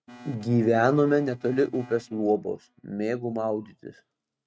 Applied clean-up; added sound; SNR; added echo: neural mask model RNNoise.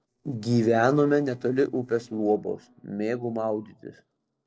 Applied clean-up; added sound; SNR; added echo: neural separator model SepFormer DNS4.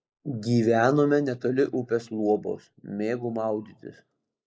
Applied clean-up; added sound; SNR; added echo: neural mask model Resemble Enhance denoiser.